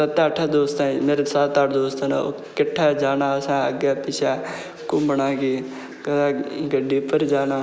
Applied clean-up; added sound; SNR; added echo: none; none; none; none.